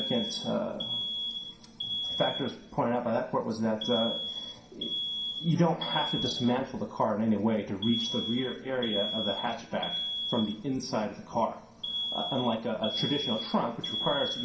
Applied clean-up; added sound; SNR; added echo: none; Alarm; 5 dB; reverberation time 0.5 s.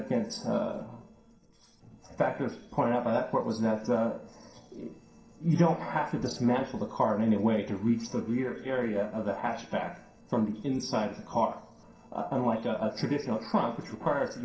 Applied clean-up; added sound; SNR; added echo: neural separator model SepFormer DNS4.